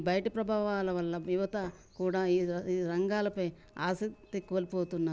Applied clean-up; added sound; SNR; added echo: none; none; none; none.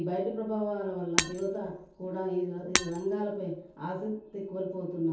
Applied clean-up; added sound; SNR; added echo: none; Shatter; 3 dB; reverberation time 0.6 s.